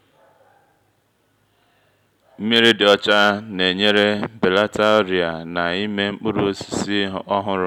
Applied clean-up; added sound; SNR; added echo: none; none; none; none.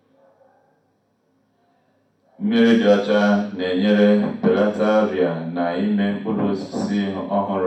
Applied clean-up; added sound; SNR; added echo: none; none; none; reverberation time 0.6 s.